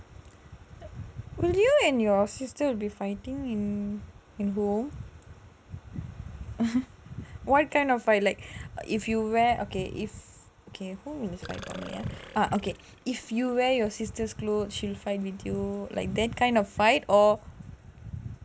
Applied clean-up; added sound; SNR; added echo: none; Burping, eructation; 18 dB; none.